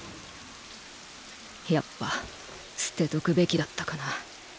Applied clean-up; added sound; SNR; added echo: none; none; none; none.